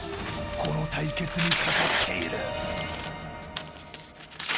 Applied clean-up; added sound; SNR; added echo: none; Tearing; 0 dB; none.